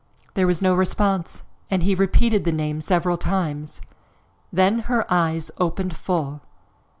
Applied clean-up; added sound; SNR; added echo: none; none; none; none.